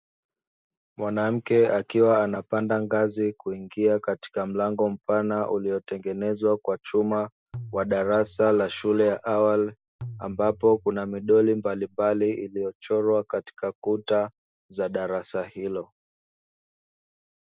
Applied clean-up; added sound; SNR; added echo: none; Tabla; 19 dB; none.